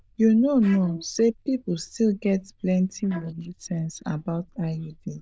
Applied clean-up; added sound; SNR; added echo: neural diffusion model UNIVERSE++.